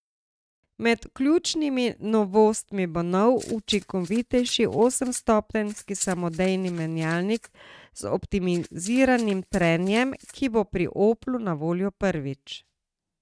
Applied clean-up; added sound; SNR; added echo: neural mask model RNNoise.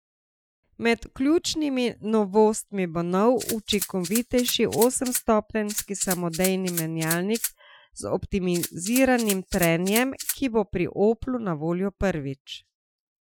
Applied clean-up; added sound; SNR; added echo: classical method Wiener filter.